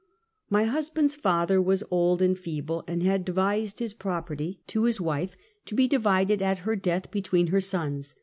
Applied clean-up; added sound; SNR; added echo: none; none; none; none.